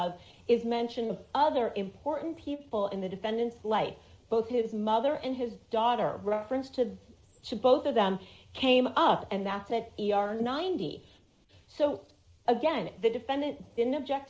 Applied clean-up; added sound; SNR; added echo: none; none; none; none.